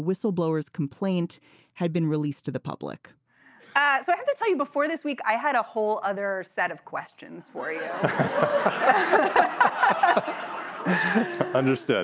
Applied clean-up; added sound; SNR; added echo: none; none; none; none.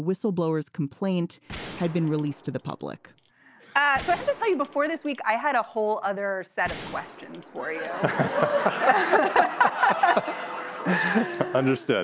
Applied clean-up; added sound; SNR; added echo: none; Wind instrument, woodwind instrument + Gunshot, gunfire; 18 dB; none.